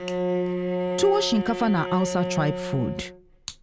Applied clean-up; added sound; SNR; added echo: none; Bowed string instrument; 3 dB; none.